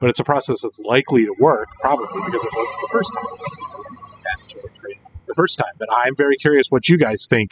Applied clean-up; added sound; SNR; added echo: classical method spectral subtraction.